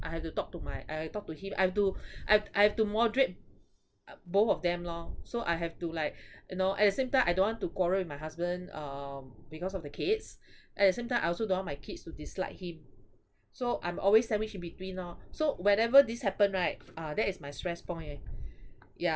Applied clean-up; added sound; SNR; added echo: none; none; none; none.